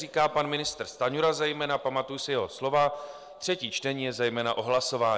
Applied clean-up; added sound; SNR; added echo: none; none; none; none.